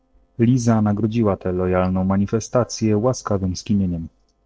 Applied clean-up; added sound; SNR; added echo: neural separator model SepFormer DNS4.